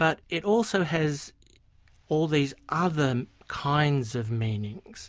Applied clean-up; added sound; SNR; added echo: none; none; none; none.